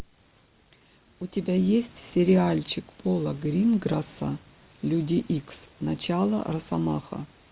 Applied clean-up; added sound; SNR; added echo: none; none; none; none.